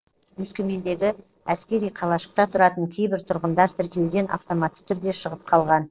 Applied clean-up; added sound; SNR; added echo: neural separator model SepFormer DNS4.